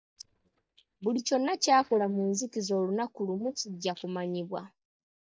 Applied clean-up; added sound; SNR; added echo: neural mask model DeepFilterNet 3.